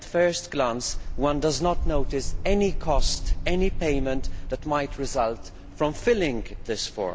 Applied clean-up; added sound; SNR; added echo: none; Wind; 1 dB; none.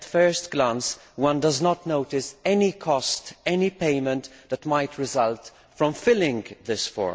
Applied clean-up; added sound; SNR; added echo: none; none; none; none.